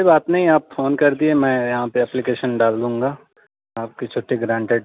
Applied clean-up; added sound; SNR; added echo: none; none; none; none.